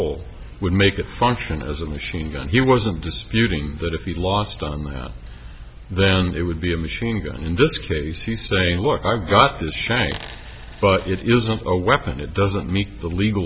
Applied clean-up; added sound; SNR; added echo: none; Coin (dropping); 19 dB; none.